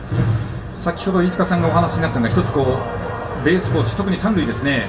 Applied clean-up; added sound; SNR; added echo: none; none; none; reverberation time 0.2 s.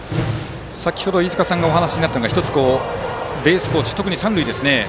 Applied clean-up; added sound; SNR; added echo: none; none; none; none.